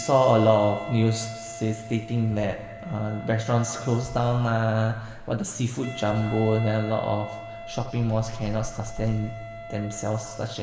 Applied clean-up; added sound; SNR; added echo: none; Wind instrument, woodwind instrument; 15 dB; reverberation time 2.3 s.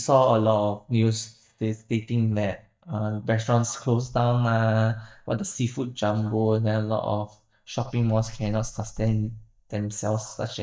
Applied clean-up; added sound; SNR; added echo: neural mask model DeepFilterNet 3.